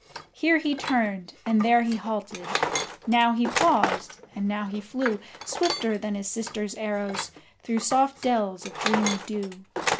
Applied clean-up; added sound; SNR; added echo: none; Tools; 7 dB; none.